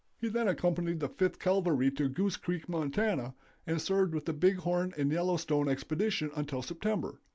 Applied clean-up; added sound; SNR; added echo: none; none; none; none.